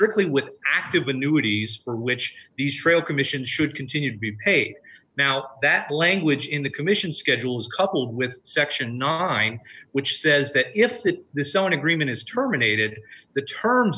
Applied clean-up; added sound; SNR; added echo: none; none; none; none.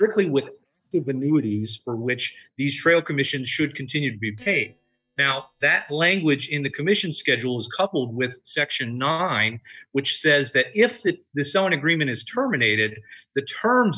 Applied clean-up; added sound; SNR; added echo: neural mask model DeepFilterNet 3.